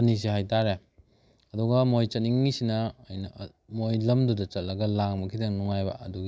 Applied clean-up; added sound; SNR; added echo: none; none; none; none.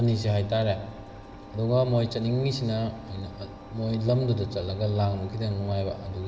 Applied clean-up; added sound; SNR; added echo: none; Engine; 17 dB; reverberation time 2.7 s.